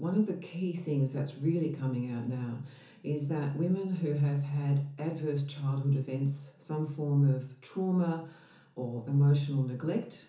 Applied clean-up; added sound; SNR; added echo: none; none; none; reverberation time 0.7 s.